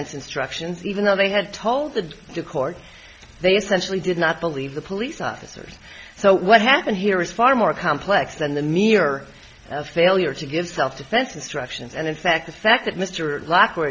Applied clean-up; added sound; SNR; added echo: none; none; none; none.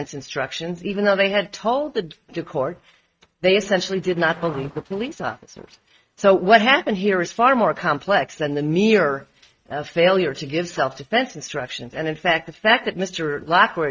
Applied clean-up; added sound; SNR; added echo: neural mask model RNNoise.